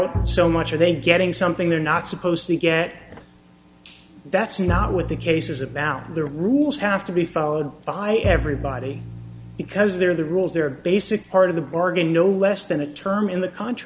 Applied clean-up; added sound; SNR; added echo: none; Bowed string instrument; 9 dB; none.